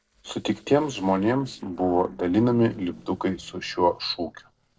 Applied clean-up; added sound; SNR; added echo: neural separator model SepFormer DNS4.